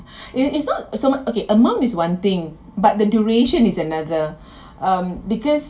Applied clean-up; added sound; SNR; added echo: none; none; none; reverberation time 0.2 s.